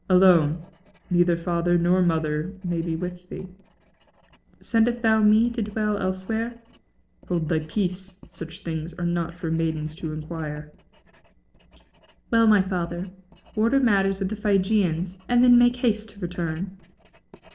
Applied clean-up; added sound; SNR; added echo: neural separator model SepFormer DNS4.